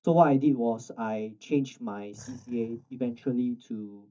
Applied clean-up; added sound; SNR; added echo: neural mask model DeepFilterNet 3.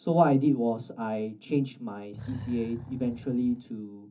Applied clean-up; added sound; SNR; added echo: none; Animal; 14 dB; reverberation time 0.3 s.